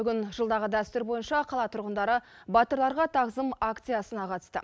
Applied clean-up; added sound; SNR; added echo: none; none; none; none.